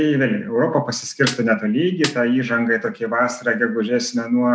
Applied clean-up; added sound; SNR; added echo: none; Snare drum; 11 dB; none.